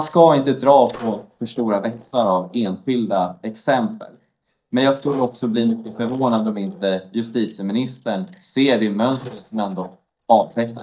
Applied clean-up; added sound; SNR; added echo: neural mask model DeepFilterNet 3.